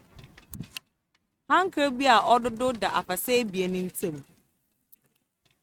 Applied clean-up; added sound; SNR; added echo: neural mask model RNNoise.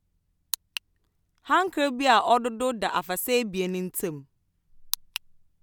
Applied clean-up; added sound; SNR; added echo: none; none; none; none.